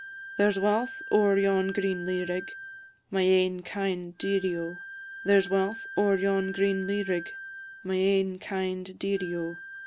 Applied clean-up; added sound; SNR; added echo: none; Wind instrument, woodwind instrument; 14 dB; none.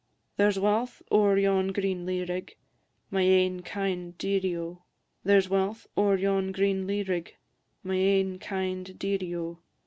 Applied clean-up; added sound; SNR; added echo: none; none; none; none.